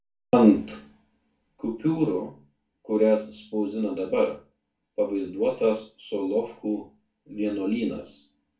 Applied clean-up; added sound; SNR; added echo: none; none; none; reverberation time 0.3 s.